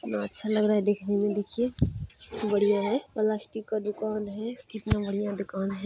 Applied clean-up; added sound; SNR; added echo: none; none; none; none.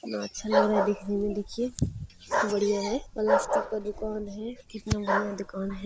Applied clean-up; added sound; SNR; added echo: none; Bark; 1 dB; none.